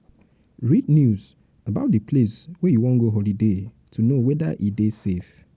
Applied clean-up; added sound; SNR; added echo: none; none; none; none.